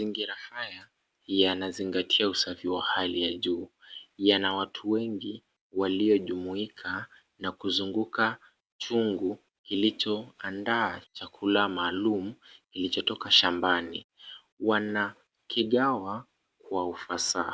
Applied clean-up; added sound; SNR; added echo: none; none; none; none.